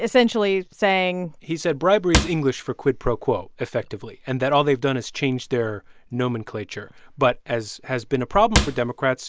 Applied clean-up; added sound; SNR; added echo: none; Cupboard open or close / Drawer open or close; 2 dB; none.